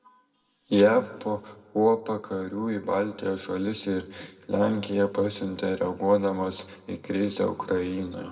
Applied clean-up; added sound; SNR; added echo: none; Cutlery, silverware; 13 dB; reverberation time 1.0 s.